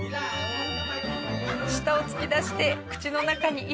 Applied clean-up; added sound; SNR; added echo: none; none; none; none.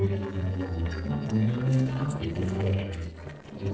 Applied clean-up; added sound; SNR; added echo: neural separator model SepFormer DNS4.